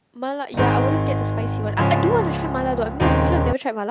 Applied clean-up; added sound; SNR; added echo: none; Piano; -5 dB; none.